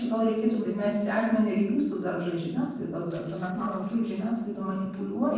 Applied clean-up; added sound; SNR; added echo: neural separator model SepFormer DNS4.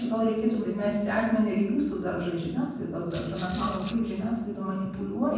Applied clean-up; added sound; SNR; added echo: none; Rattle / Rattle (instrument); 19 dB; reverberation time 1.1 s.